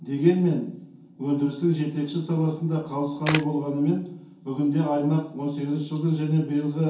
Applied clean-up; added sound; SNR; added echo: none; Camera; 8 dB; reverberation time 0.6 s.